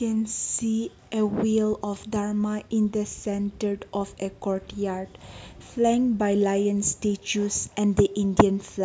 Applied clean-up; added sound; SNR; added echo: none; none; none; none.